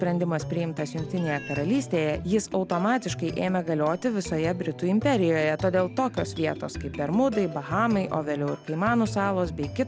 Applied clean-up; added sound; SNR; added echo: none; Meow; 17 dB; none.